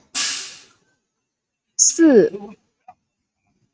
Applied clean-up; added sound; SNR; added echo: neural mask model RNNoise.